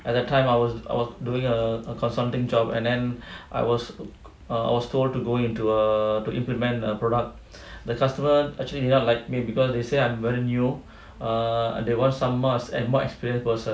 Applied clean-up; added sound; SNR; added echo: none; none; none; none.